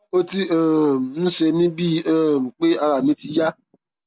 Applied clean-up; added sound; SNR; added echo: none; none; none; none.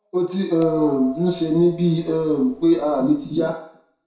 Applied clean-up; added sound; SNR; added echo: none; Bell; 17 dB; reverberation time 0.6 s.